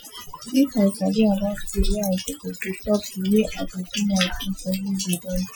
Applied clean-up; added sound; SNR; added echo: classical method Wiener filter.